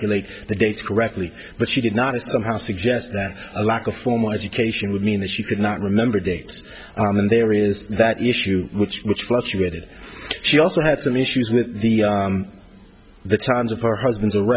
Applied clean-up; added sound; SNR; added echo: none; none; none; none.